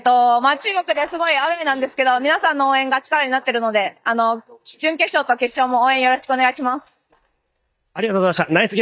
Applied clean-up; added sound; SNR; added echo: neural mask model DeepFilterNet 3.